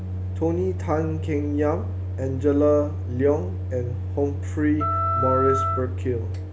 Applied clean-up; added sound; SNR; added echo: none; Wind instrument, woodwind instrument + Microwave oven; 2 dB; none.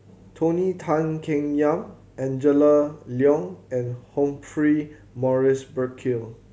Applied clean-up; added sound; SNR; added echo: none; none; none; none.